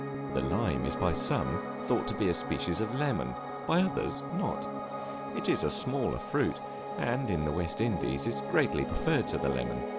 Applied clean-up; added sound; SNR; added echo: none; Piano; 5 dB; none.